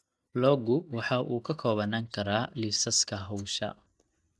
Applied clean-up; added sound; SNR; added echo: neural mask model DeepFilterNet 3.